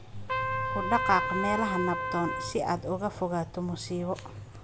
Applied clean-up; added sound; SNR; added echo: none; Trumpet; 3 dB; none.